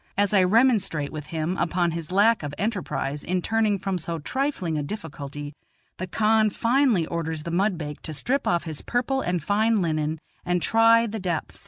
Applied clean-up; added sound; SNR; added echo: none; none; none; none.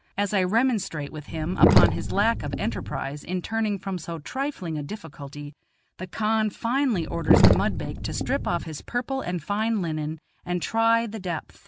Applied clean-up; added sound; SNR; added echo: none; Sink (filling or washing); -5 dB; none.